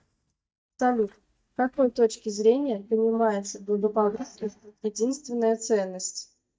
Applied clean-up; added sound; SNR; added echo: neural mask model DeepFilterNet 3.